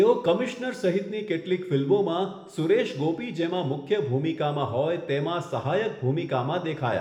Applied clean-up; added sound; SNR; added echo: none; none; none; reverberation time 0.9 s.